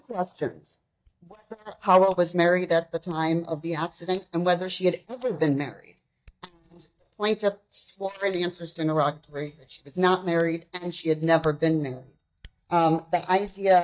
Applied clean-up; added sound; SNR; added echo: neural mask model DeepFilterNet 3.